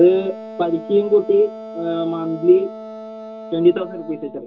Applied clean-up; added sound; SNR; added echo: none; Wind instrument, woodwind instrument; 15 dB; reverberation time 0.2 s.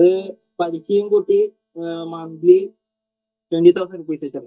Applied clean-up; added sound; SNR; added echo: neural mask model DeepFilterNet 3.